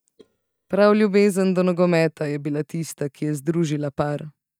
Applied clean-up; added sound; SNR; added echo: neural mask model DeepFilterNet 3.